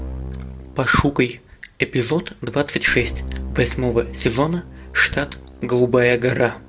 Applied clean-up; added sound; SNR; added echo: none; Keyboard (musical); 13 dB; none.